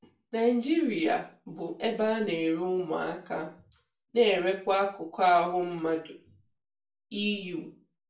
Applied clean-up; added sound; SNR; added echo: none; none; none; reverberation time 0.3 s.